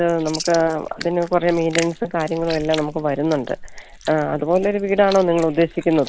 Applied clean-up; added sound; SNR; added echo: none; Chewing, mastication; 15 dB; none.